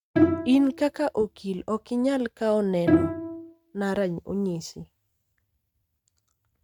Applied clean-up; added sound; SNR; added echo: neural mask model RNNoise.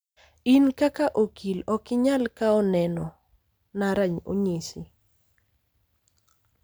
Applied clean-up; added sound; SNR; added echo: none; none; none; none.